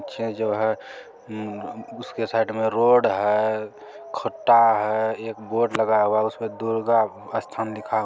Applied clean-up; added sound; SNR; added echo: none; none; none; none.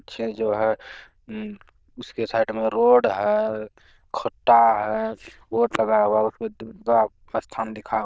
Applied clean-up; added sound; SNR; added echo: neural diffusion model UNIVERSE++.